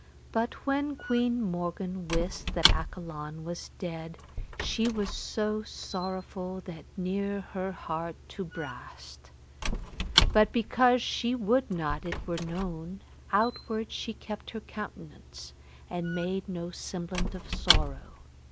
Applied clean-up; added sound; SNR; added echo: none; Squeak / Wood; 3 dB; none.